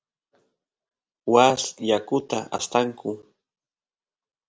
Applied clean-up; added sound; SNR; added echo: none; none; none; none.